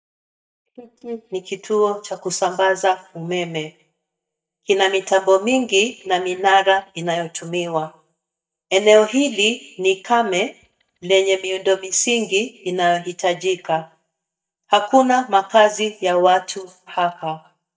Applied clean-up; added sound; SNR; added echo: neural mask model DeepFilterNet 3.